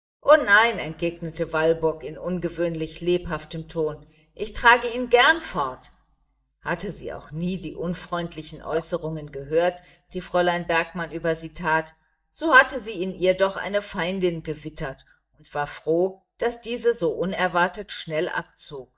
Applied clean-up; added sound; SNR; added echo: neural mask model DeepFilterNet 3.